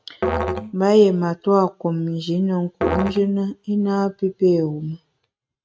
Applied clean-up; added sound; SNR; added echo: neural mask model RNNoise.